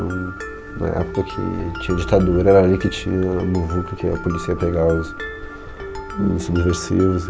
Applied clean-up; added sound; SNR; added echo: none; Mallet percussion; 12 dB; none.